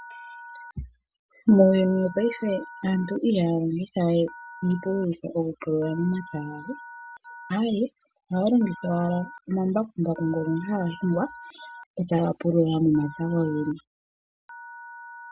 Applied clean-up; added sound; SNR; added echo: none; Telephone; 19 dB; none.